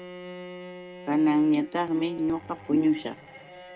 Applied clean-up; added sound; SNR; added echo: none; Bowed string instrument; 16 dB; none.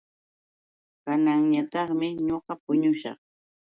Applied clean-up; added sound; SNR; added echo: none; none; none; none.